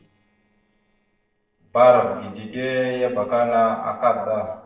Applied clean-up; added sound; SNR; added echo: neural separator model SepFormer DNS4.